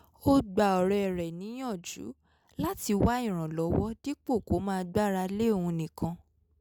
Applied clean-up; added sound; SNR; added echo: none; none; none; none.